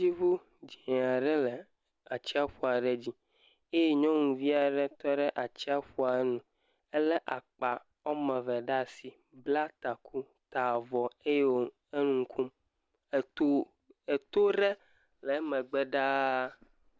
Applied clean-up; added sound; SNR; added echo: none; none; none; none.